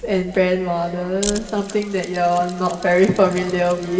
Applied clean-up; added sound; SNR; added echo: none; Mechanisms; 16 dB; reverberation time 2.3 s.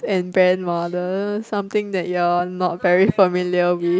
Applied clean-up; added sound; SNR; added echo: none; none; none; none.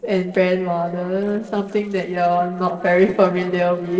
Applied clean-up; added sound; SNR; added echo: neural separator model SepFormer DNS4.